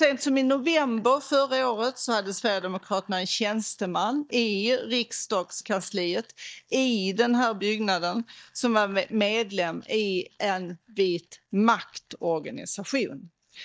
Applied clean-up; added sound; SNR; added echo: neural mask model DeepFilterNet 3.